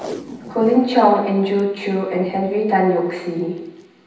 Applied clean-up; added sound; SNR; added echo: none; Packing tape, duct tape; 19 dB; reverberation time 0.9 s.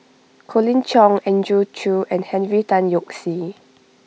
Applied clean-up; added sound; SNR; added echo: none; none; none; none.